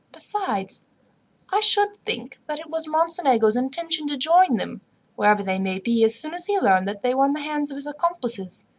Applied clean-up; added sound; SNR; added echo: none; none; none; none.